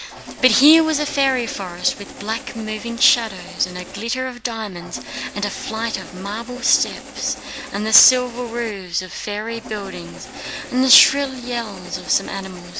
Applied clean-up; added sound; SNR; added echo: none; Engine starting; 15 dB; none.